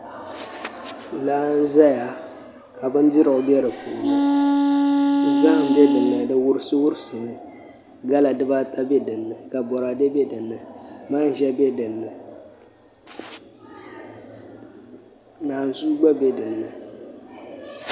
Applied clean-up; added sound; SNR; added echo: none; Wind instrument, woodwind instrument; -3 dB; none.